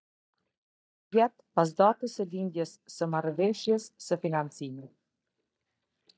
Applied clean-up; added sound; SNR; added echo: neural mask model DeepFilterNet 3.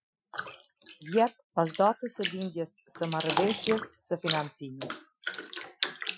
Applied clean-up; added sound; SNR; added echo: classical method Wiener filter.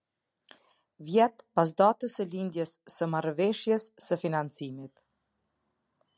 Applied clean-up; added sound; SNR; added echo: none; none; none; none.